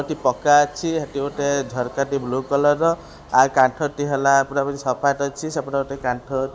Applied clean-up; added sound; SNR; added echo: none; none; none; none.